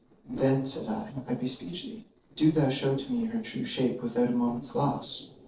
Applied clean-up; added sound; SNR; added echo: neural separator model SepFormer DNS4.